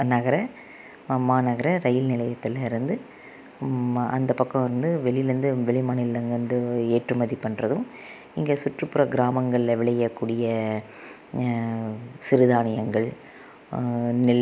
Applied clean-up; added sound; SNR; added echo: none; none; none; none.